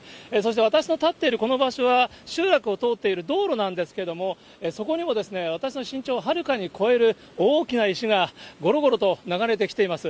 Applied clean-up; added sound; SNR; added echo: none; none; none; none.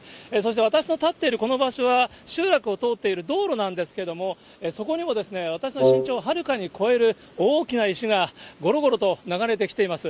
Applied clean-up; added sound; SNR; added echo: none; Wind instrument, woodwind instrument; -2 dB; none.